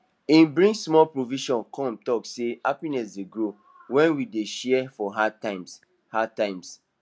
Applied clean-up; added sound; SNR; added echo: none; none; none; none.